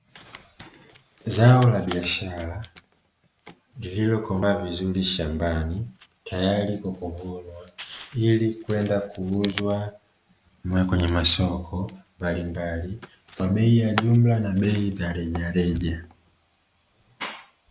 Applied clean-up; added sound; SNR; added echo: none; none; none; none.